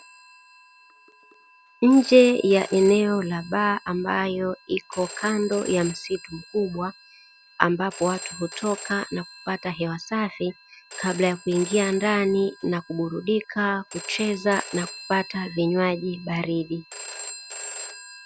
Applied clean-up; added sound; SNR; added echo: none; Telephone; 16 dB; none.